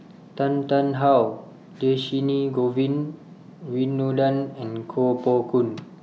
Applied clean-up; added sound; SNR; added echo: none; none; none; none.